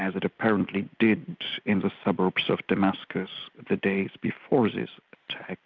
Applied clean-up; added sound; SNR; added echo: none; none; none; none.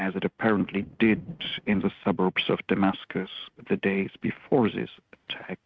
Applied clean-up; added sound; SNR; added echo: neural mask model RNNoise.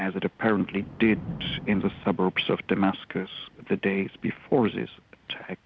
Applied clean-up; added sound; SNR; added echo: none; Thunder / Rain; 17 dB; none.